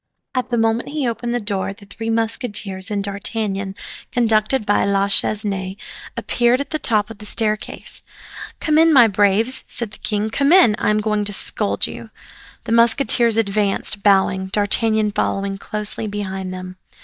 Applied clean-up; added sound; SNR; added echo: neural mask model DeepFilterNet 3.